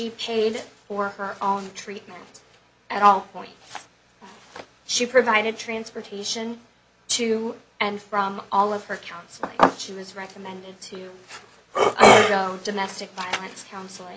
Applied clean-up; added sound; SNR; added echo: none; none; none; none.